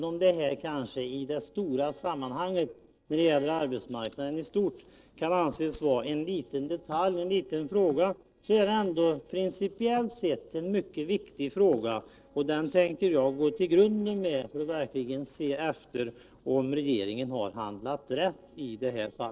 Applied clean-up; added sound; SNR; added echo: neural separator model SepFormer DNS4.